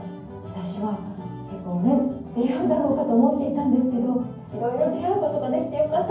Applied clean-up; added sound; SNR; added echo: none; none; none; reverberation time 0.9 s.